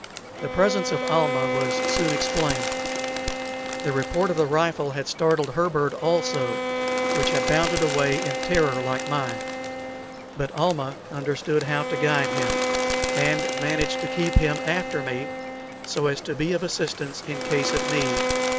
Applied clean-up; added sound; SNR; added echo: none; Bird + Bowed string instrument; 2 dB; none.